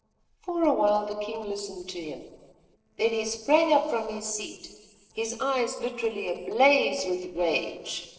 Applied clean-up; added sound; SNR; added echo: neural separator model SepFormer DNS4.